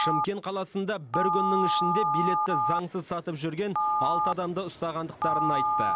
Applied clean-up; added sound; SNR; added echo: none; Telephone; -3 dB; none.